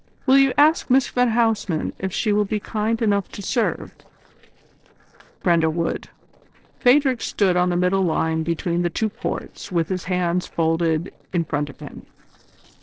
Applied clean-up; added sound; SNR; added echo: neural separator model SepFormer DNS4.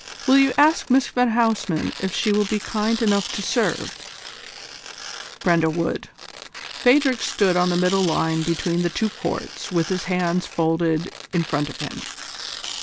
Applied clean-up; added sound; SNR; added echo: none; Tearing; 12 dB; none.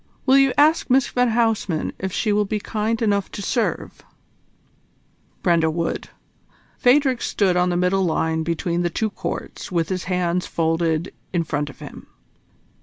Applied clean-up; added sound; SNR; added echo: none; none; none; none.